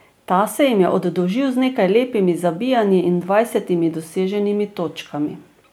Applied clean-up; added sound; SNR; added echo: none; none; none; none.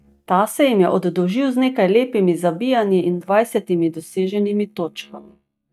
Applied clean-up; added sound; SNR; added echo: neural mask model DeepFilterNet 3.